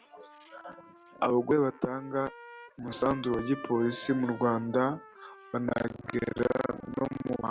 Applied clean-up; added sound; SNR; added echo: none; Trumpet; 19 dB; none.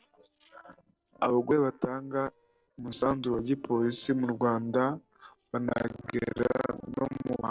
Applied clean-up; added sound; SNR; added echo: neural separator model SepFormer DNS4.